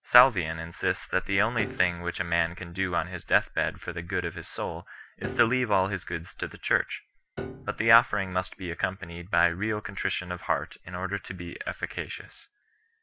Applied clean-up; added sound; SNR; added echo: none; Piano; 14 dB; none.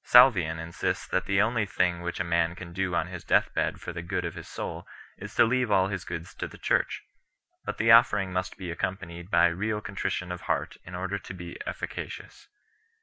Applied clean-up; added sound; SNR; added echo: none; none; none; none.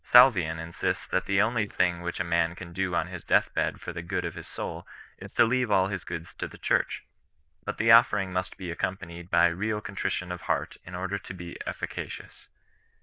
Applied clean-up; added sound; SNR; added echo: neural diffusion model UNIVERSE++.